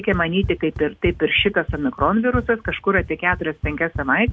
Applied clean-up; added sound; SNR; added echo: none; Run; 10 dB; none.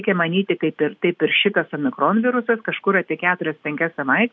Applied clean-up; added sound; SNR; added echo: none; none; none; none.